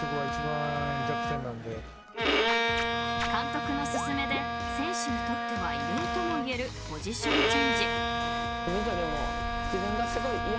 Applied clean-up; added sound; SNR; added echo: none; Bowed string instrument; -3 dB; none.